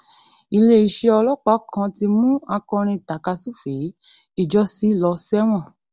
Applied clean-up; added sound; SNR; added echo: none; none; none; none.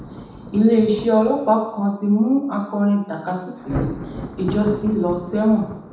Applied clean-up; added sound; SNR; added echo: none; Thunder; 14 dB; reverberation time 0.8 s.